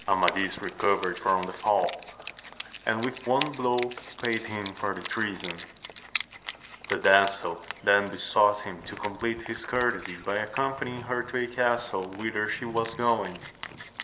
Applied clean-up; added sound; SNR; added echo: none; Wind instrument, woodwind instrument; 13 dB; reverberation time 2.4 s.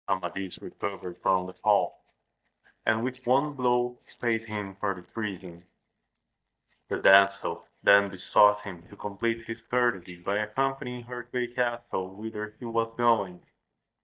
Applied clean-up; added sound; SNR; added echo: neural mask model DeepFilterNet 3.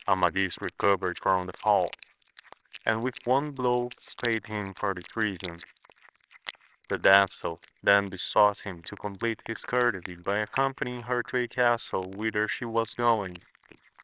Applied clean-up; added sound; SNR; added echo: neural separator model SepFormer WHAMR!.